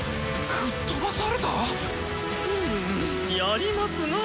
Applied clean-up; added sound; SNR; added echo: none; none; none; none.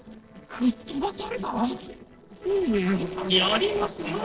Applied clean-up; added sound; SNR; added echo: neural separator model SepFormer DNS4.